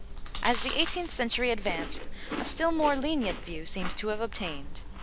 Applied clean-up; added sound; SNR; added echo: none; Chewing, mastication; 3 dB; none.